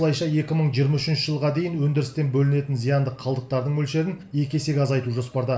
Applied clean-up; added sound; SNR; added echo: none; none; none; reverberation time 0.4 s.